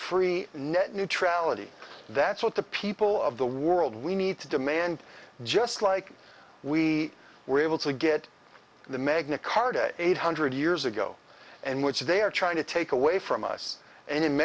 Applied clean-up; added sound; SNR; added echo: none; none; none; none.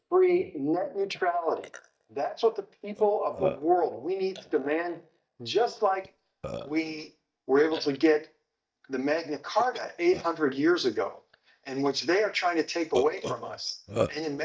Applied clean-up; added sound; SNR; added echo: neural mask model DeepFilterNet 3.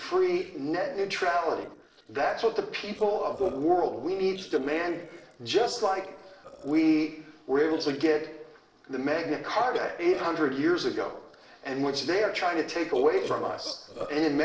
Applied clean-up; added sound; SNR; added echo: neural separator model SepFormer DNS4.